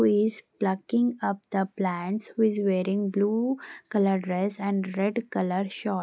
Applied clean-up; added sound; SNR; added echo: none; none; none; none.